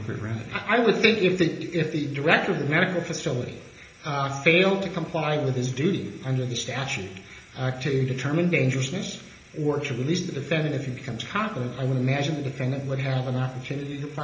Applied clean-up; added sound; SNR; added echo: none; none; none; reverberation time 1.0 s.